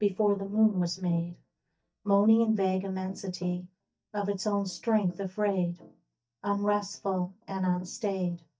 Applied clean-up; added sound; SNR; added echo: neural mask model DeepFilterNet 3.